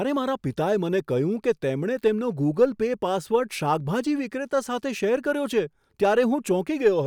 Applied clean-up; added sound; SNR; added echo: none; none; none; none.